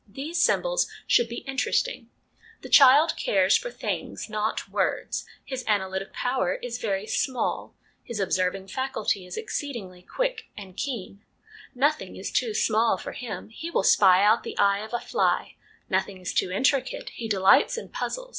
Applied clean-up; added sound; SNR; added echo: none; none; none; none.